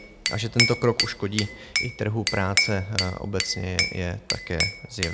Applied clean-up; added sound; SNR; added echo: none; Glass / Bell; 1 dB; none.